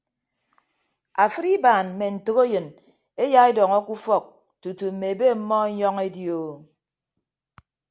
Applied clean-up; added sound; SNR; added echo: none; none; none; none.